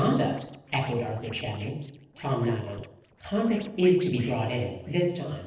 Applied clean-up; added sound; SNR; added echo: neural separator model SepFormer DNS4.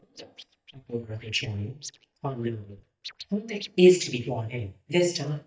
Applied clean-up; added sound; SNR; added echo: neural mask model DeepFilterNet 3.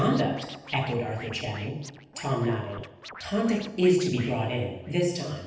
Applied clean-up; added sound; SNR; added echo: none; Scratching (performance technique); 17 dB; reverberation time 0.9 s.